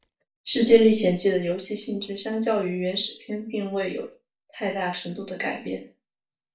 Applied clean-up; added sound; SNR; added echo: neural mask model DeepFilterNet 3.